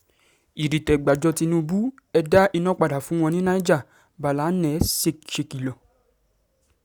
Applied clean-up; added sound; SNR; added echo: none; none; none; none.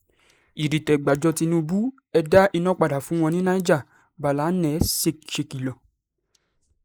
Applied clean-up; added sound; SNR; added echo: neural mask model Resemble Enhance denoiser.